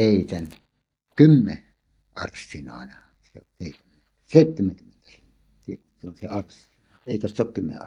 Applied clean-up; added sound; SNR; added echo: neural mask model DeepFilterNet 3.